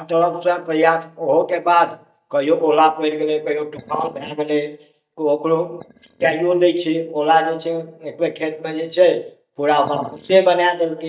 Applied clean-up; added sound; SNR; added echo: neural mask model DeepFilterNet 3.